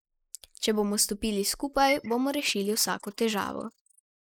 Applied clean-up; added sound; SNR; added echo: neural mask model Resemble Enhance denoiser.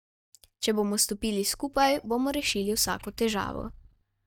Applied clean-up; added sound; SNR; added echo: neural mask model DeepFilterNet 3.